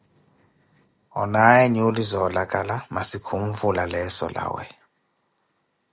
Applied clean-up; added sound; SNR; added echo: none; none; none; none.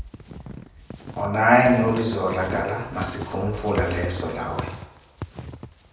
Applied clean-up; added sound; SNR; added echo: none; Squeak / Walk, footsteps; 11 dB; reverberation time 0.9 s.